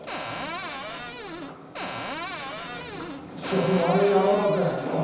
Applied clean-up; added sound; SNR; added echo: none; Cupboard open or close; 9 dB; reverberation time 1.0 s.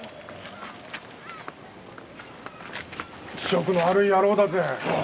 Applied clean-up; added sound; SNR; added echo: none; none; none; none.